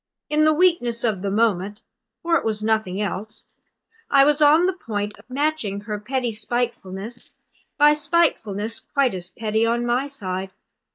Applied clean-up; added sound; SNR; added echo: neural mask model DeepFilterNet 3.